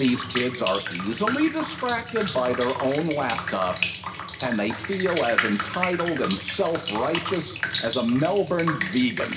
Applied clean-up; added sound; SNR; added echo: none; Drip; 3 dB; reverberation time 0.8 s.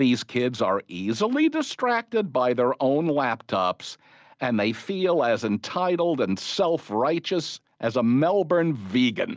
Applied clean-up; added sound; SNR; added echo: none; none; none; none.